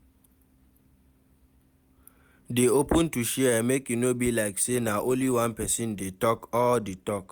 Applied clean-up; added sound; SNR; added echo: none; none; none; none.